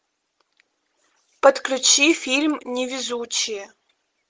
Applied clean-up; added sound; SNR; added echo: none; none; none; none.